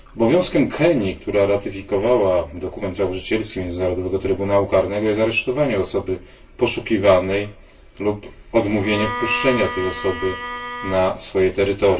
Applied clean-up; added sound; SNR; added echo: none; Bowed string instrument; 9 dB; reverberation time 0.2 s.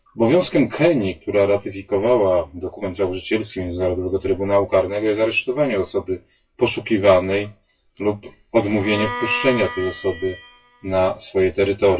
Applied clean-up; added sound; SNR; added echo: classical method WPE with log-MMSE.